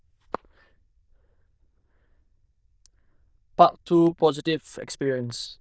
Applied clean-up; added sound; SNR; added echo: neural diffusion model UNIVERSE++.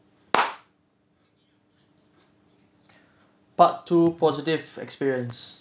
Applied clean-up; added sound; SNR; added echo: none; none; none; none.